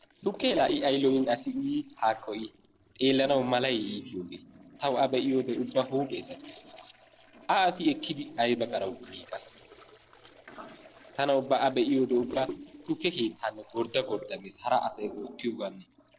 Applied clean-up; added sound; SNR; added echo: neural separator model SepFormer DNS4.